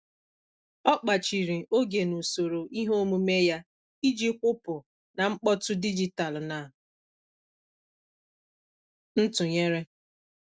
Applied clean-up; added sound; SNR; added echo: none; none; none; none.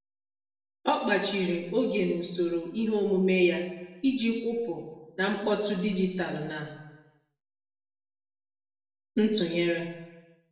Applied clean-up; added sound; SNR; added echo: none; none; none; reverberation time 1.0 s.